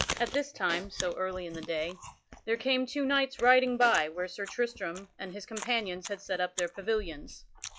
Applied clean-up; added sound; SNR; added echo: classical method log-MMSE.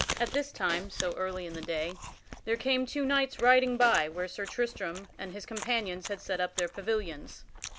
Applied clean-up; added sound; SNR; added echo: none; Chewing, mastication + Snare drum; 11 dB; none.